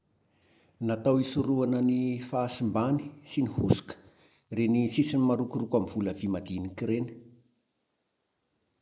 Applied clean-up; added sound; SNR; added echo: neural mask model Resemble Enhance denoiser.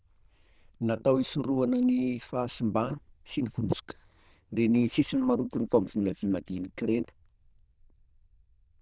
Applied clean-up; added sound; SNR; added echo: neural diffusion model UNIVERSE++.